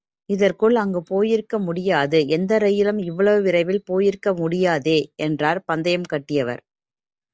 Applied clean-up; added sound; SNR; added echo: none; none; none; none.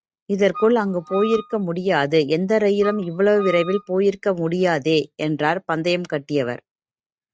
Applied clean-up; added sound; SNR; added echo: neural mask model RNNoise.